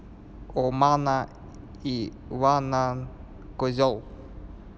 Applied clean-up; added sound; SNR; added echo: none; none; none; none.